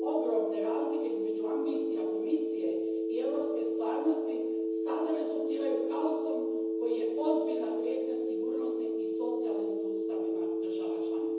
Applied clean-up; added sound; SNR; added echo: none; Telephone; -4 dB; reverberation time 1.1 s.